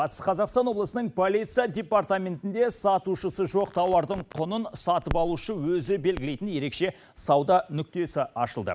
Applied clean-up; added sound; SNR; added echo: none; Crackle; 13 dB; none.